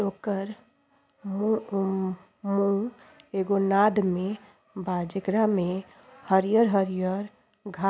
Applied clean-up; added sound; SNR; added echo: none; none; none; none.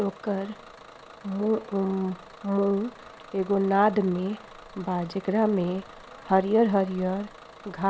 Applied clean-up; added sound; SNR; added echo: none; Bus / Engine; 20 dB; none.